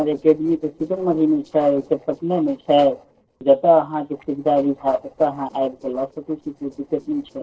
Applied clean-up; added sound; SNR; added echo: neural separator model SepFormer DNS4.